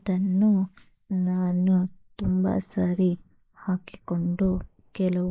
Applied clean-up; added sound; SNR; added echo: neural mask model Resemble Enhance denoiser.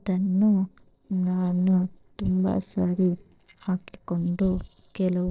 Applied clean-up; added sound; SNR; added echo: neural separator model SepFormer DNS4.